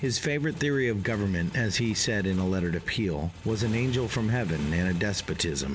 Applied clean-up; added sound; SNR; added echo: none; Motorcycle; 16 dB; none.